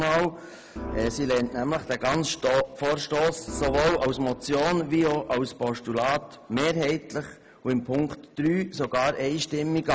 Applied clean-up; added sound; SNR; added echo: none; Organ; 12 dB; none.